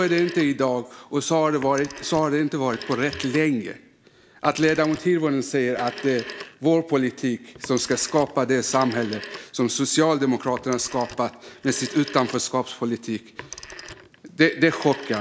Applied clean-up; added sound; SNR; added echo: none; Telephone; 17 dB; none.